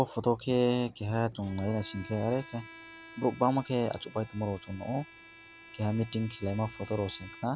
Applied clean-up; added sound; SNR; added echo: none; Bowed string instrument; 20 dB; none.